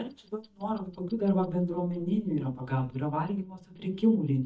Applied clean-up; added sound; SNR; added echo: neural mask model DeepFilterNet 3.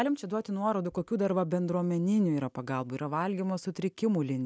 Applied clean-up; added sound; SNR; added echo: none; none; none; none.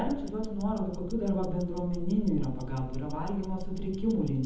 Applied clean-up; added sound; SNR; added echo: none; Tick-tock; 5 dB; reverberation time 1.0 s.